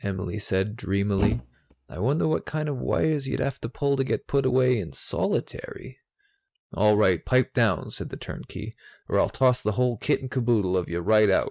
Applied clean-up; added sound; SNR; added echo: neural mask model RNNoise.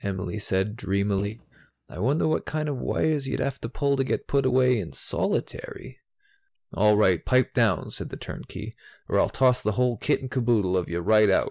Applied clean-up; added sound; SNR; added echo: neural mask model DeepFilterNet 3.